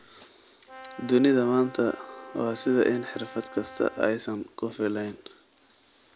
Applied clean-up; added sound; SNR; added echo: none; Brass instrument; 17 dB; none.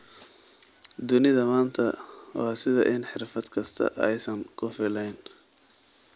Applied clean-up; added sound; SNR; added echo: none; none; none; none.